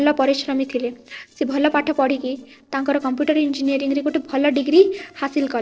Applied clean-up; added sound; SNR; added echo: neural separator model SepFormer DNS4.